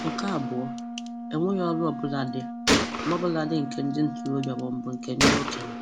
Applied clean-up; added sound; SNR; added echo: none; Gunshot, gunfire + Wind instrument, woodwind instrument; 0 dB; none.